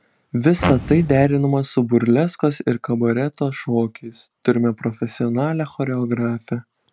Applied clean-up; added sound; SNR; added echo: none; Fart; 5 dB; none.